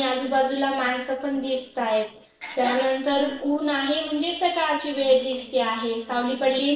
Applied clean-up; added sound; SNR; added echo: neural separator model SepFormer DNS4.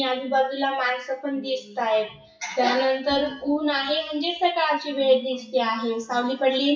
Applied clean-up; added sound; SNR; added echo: classical method WPE with log-MMSE.